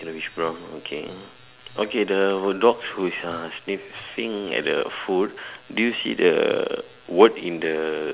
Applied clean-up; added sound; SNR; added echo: none; none; none; none.